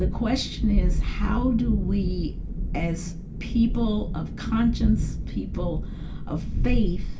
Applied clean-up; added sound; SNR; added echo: none; Thunderstorm; -1 dB; reverberation time 0.2 s.